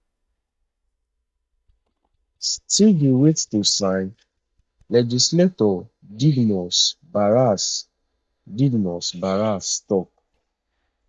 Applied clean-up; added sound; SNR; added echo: neural mask model DeepFilterNet 3.